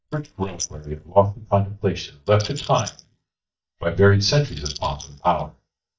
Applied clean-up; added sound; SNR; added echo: neural mask model DeepFilterNet 3.